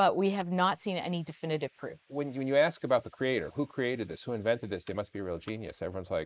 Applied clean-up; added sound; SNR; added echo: neural mask model Resemble Enhance denoiser.